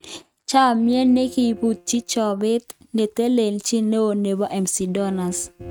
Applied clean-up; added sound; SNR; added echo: neural mask model RNNoise.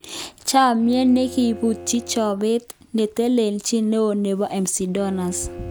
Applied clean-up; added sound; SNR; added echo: none; Bowed string instrument; 19 dB; none.